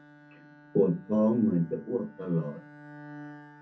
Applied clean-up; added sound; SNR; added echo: none; Bowed string instrument; 20 dB; reverberation time 0.3 s.